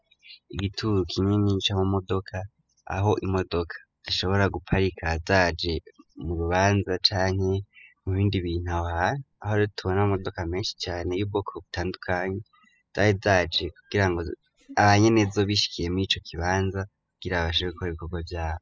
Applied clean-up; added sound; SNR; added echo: classical method spectral subtraction.